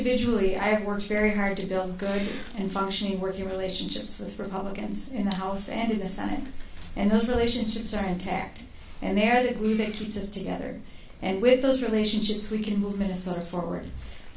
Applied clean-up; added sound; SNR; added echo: none; Meow / Purr; 11 dB; none.